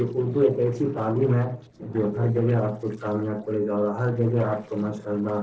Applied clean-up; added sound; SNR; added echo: neural separator model SepFormer DNS4.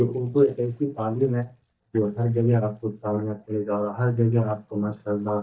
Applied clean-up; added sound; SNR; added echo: neural mask model DeepFilterNet 3.